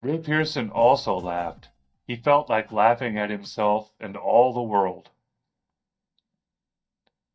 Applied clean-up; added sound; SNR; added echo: neural mask model DeepFilterNet 3.